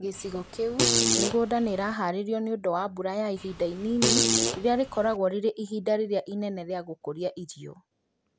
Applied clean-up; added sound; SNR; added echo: none; Fart; -1 dB; none.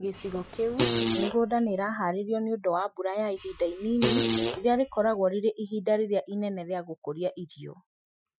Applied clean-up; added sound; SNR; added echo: classical method Wiener filter.